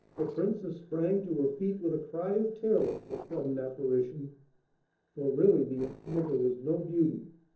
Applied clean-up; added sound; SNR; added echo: neural separator model SepFormer DNS4.